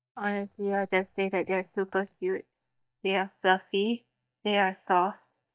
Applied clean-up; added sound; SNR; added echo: neural mask model DeepFilterNet 3.